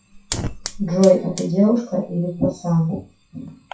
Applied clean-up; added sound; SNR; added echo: classical method WPE with log-MMSE.